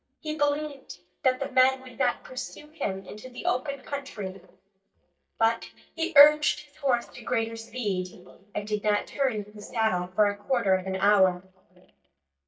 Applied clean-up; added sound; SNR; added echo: neural mask model DeepFilterNet 3.